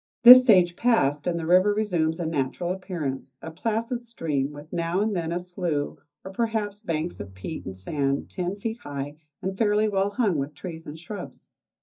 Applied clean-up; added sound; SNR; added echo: neural mask model DeepFilterNet 3.